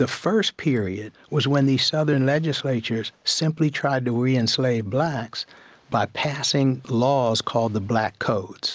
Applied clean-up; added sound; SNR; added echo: none; none; none; none.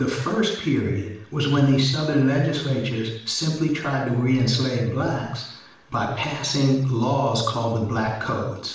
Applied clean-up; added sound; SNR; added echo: none; none; none; reverberation time 0.7 s.